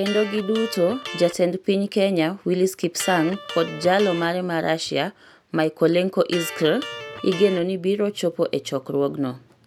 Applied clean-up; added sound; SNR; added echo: none; Electric guitar; 13 dB; none.